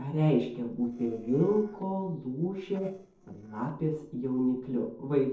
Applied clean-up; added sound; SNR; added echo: neural separator model SepFormer DNS4.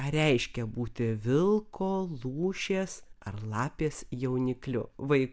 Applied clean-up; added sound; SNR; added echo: none; none; none; none.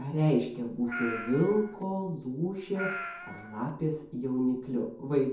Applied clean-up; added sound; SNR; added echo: none; Meow; 10 dB; reverberation time 0.6 s.